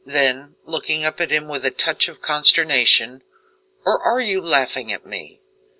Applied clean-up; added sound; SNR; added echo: none; none; none; none.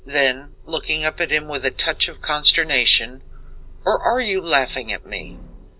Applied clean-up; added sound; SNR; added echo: none; Sliding door; 16 dB; none.